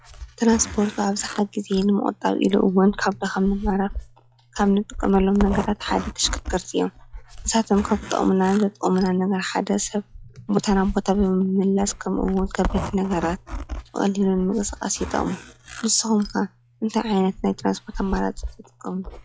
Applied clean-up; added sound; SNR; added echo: classical method log-MMSE.